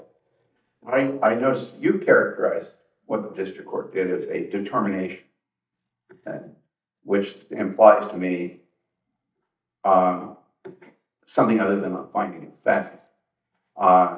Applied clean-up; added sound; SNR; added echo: neural mask model DeepFilterNet 3.